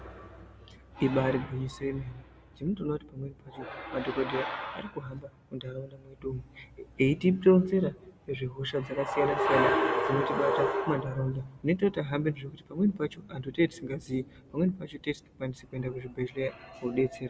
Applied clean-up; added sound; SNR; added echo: none; none; none; none.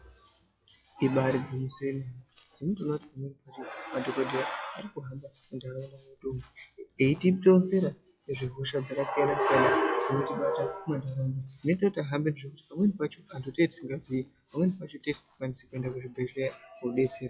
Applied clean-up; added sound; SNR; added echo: classical method log-MMSE.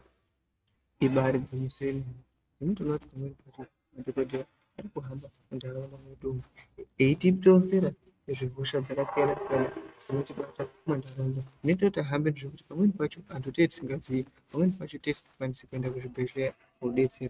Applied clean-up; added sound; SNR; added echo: neural mask model RNNoise.